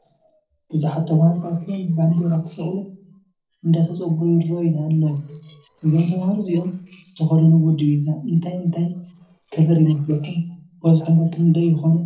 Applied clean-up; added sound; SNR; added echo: neural separator model SepFormer DNS4.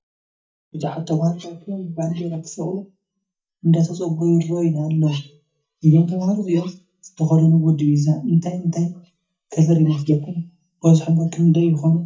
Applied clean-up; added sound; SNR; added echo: neural mask model DeepFilterNet 3.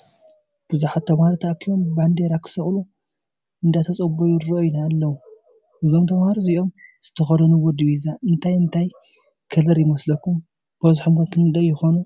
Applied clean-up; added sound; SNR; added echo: none; none; none; none.